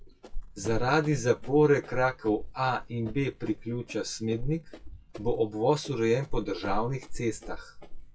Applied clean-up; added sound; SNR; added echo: classical method WPE with log-MMSE.